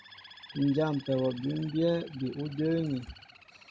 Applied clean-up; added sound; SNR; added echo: none; Bird; 20 dB; none.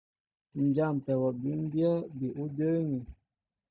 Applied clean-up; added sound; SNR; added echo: neural mask model DeepFilterNet 3.